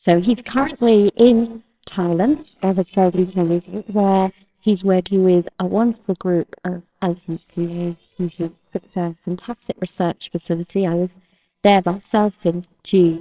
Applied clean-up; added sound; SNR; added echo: neural separator model SepFormer WHAMR!.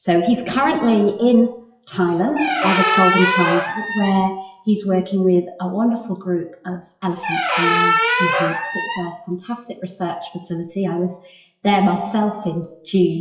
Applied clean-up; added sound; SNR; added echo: classical method WPE with log-MMSE.